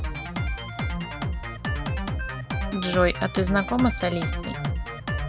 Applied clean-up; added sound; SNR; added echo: none; Drum kit; 0 dB; none.